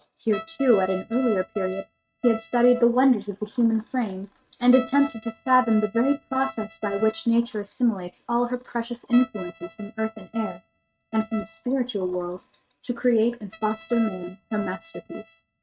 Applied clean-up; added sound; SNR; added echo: neural mask model RNNoise.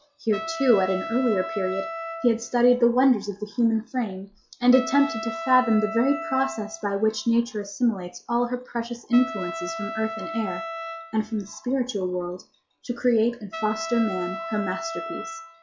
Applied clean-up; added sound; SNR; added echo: classical method log-MMSE.